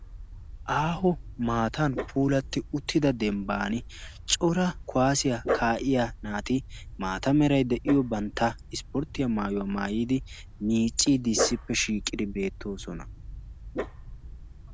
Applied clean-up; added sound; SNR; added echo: none; Dog; 10 dB; none.